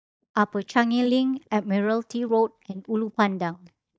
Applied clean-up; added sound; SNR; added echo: neural mask model DeepFilterNet 3.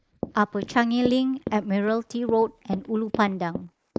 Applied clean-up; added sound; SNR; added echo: neural mask model Resemble Enhance denoiser.